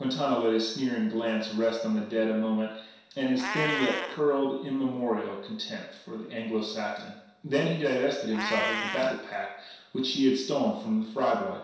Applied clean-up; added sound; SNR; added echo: none; Meow; 11 dB; reverberation time 0.7 s.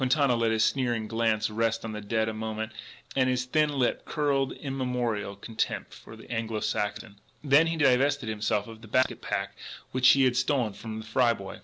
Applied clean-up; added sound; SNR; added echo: none; none; none; none.